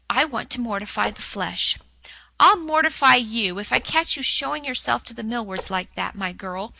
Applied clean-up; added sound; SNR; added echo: none; Splash, splatter; 17 dB; none.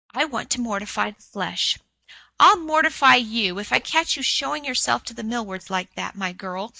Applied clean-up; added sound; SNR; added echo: neural mask model DeepFilterNet 3.